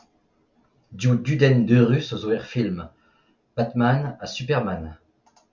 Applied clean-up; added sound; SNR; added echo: none; none; none; none.